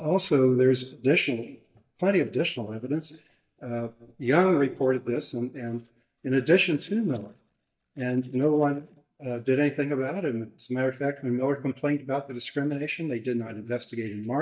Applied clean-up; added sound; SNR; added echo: neural mask model DeepFilterNet 3.